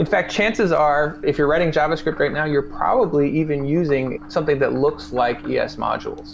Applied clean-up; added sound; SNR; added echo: none; Frog + Microwave oven; 15 dB; none.